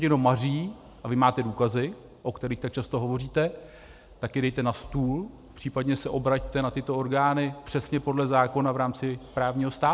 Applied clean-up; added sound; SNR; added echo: none; none; none; none.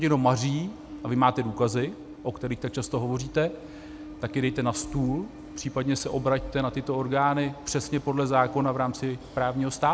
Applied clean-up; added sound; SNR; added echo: none; Train; 15 dB; none.